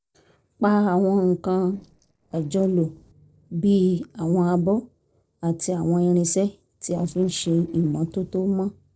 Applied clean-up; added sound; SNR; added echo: neural separator model SepFormer DNS4.